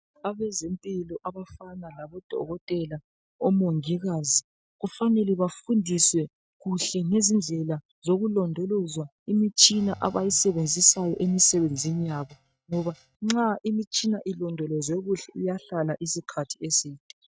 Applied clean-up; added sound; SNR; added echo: neural mask model RNNoise.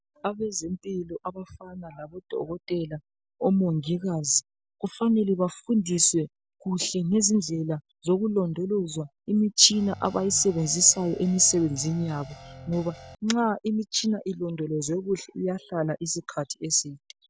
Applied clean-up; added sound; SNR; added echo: none; Guitar; 18 dB; none.